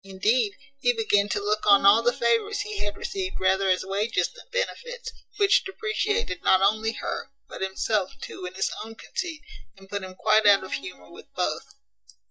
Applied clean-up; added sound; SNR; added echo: neural mask model DeepFilterNet 3.